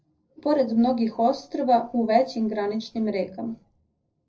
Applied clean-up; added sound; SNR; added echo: neural separator model SepFormer DNS4.